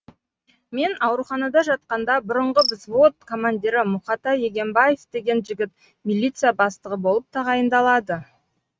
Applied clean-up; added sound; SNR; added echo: neural mask model RNNoise.